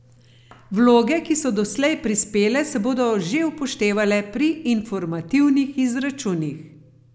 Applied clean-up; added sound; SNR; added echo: none; none; none; none.